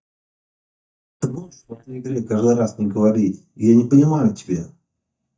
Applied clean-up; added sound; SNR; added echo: neural mask model DeepFilterNet 3.